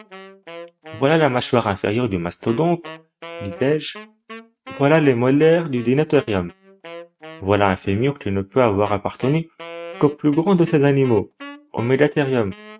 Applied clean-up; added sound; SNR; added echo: neural mask model RNNoise.